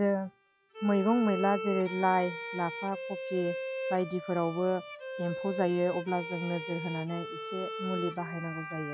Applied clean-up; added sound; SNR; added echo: classical method log-MMSE.